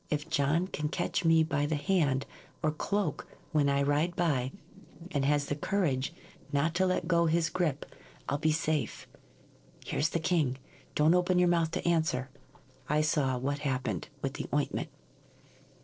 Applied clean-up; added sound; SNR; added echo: neural separator model SepFormer DNS4.